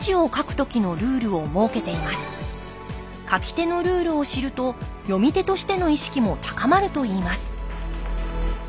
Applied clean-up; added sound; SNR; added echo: none; none; none; none.